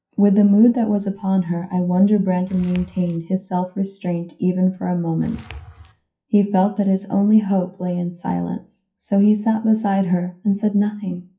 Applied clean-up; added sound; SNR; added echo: classical method WPE with log-MMSE.